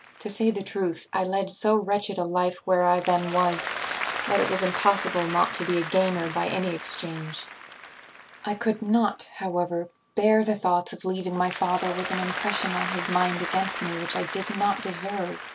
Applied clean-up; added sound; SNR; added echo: none; Applause; 9 dB; none.